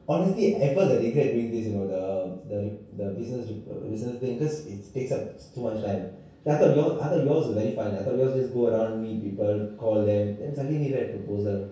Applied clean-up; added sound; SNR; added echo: none; none; none; reverberation time 0.6 s.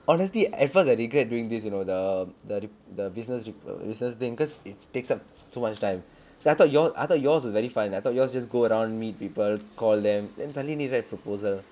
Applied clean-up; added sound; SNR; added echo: none; none; none; none.